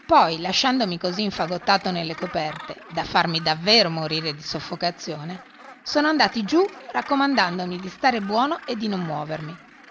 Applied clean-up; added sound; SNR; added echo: none; Gull, seagull; 19 dB; none.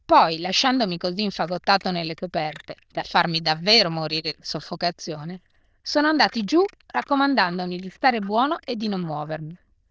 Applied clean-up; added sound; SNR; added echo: neural diffusion model UNIVERSE++.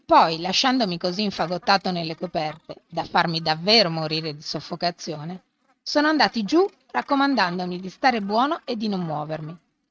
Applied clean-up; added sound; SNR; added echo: neural mask model RNNoise.